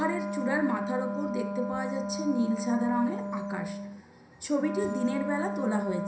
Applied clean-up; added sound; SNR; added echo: none; Wind instrument, woodwind instrument; 3 dB; reverberation time 0.5 s.